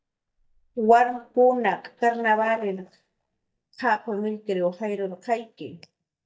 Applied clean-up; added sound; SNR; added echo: neural mask model DeepFilterNet 3.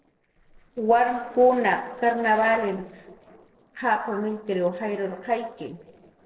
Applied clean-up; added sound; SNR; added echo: neural separator model SepFormer DNS4.